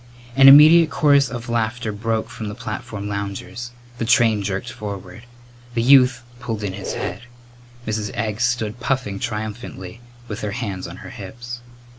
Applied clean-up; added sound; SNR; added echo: none; Squeak; 15 dB; none.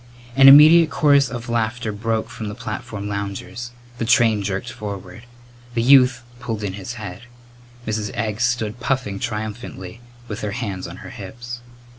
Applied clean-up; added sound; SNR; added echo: none; none; none; none.